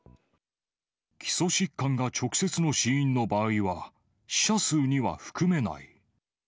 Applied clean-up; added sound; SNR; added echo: none; none; none; none.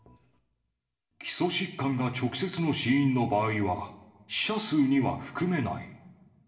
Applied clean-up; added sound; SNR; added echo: none; none; none; reverberation time 0.8 s.